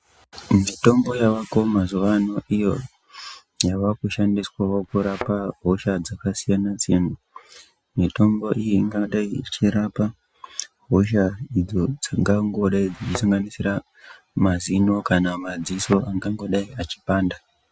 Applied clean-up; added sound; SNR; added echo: none; Thump, thud; 14 dB; none.